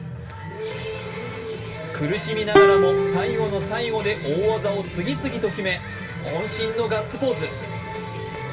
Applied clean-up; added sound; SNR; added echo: none; Plucked string instrument; -4 dB; reverberation time 0.2 s.